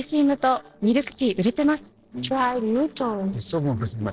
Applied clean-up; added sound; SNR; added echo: neural separator model SepFormer DNS4.